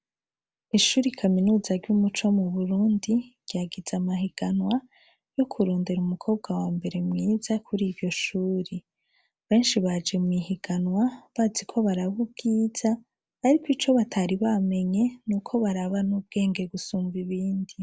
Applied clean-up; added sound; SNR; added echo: none; none; none; none.